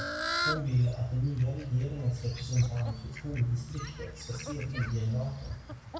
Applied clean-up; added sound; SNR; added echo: none; Fowl; 8 dB; reverberation time 0.6 s.